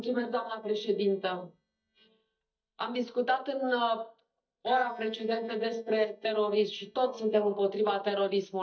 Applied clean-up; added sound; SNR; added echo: neural mask model DeepFilterNet 3.